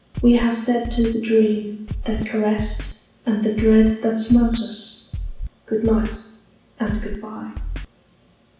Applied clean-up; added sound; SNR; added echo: none; Scratching (performance technique); 10 dB; reverberation time 0.7 s.